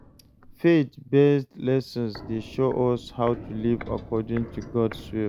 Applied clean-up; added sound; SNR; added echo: none; Walk, footsteps; 17 dB; none.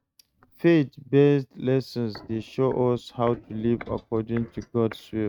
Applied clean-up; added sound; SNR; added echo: neural mask model RNNoise.